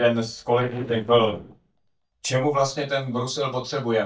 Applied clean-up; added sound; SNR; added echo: neural mask model DeepFilterNet 3.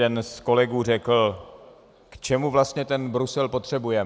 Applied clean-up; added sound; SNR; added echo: none; none; none; none.